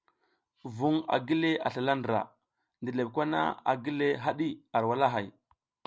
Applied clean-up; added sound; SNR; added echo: none; none; none; none.